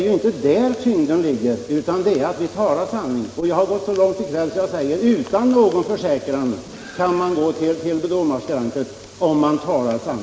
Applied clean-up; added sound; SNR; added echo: none; none; none; none.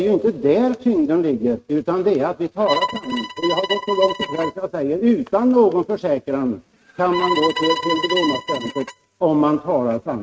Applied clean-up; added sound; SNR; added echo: neural mask model RNNoise.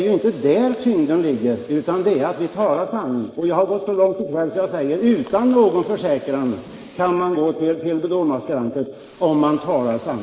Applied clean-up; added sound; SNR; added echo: neural mask model Resemble Enhance denoiser.